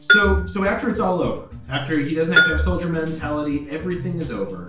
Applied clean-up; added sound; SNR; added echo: none; Bell; 2 dB; reverberation time 0.4 s.